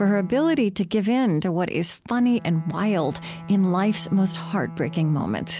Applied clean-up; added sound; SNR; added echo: none; Bowed string instrument; 16 dB; none.